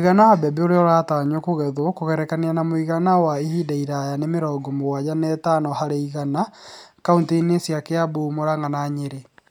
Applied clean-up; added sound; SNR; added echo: none; none; none; none.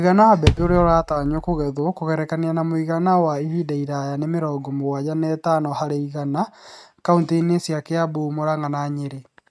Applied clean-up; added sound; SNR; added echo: neural mask model RNNoise.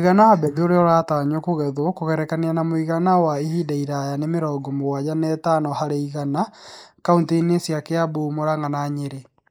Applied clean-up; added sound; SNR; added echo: neural mask model Resemble Enhance denoiser.